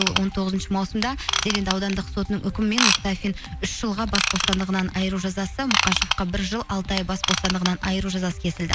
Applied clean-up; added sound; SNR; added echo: none; Ratchet, pawl / Tools; 3 dB; none.